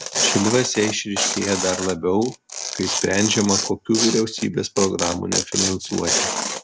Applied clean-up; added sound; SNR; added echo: none; Tearing; 3 dB; none.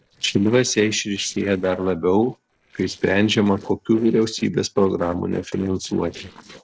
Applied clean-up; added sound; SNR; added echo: neural separator model SepFormer DNS4.